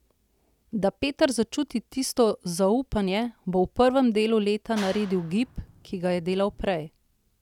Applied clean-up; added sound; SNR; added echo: none; Clapping; 18 dB; none.